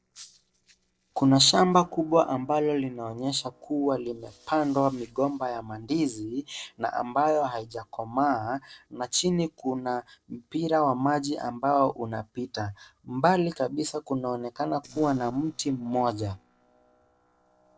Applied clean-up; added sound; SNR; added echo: neural separator model SepFormer DNS4.